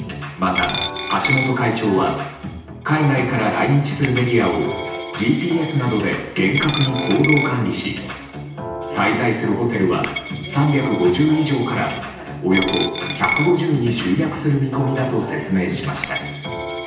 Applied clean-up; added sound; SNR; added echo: none; Coin (dropping); 10 dB; reverberation time 0.9 s.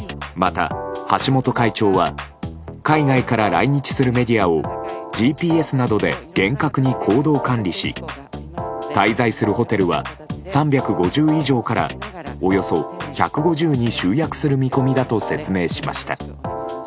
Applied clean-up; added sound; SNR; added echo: none; none; none; none.